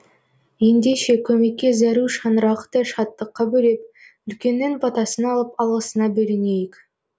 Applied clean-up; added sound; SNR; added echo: none; none; none; none.